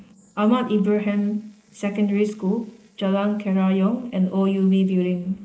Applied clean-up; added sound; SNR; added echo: neural mask model Resemble Enhance denoiser.